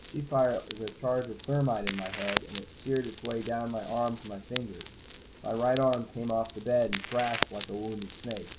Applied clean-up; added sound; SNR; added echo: none; Crackle; 7 dB; none.